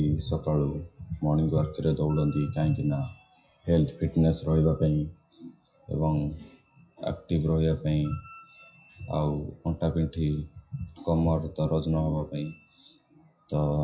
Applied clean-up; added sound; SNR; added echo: classical method WPE with log-MMSE.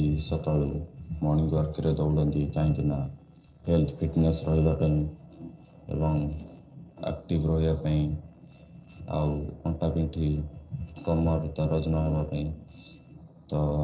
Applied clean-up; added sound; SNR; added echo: neural separator model SepFormer DNS4.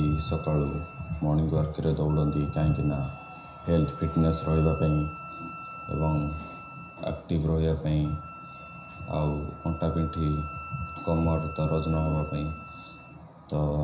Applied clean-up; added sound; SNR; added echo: none; Wind instrument, woodwind instrument; 15 dB; reverberation time 0.5 s.